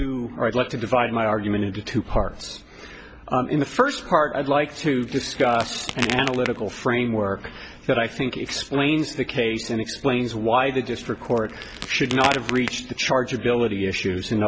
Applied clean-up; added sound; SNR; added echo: none; Crack; 11 dB; none.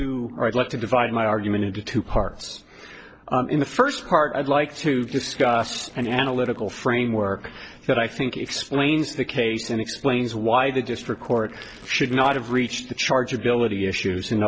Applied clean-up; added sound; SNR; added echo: neural separator model SepFormer DNS4.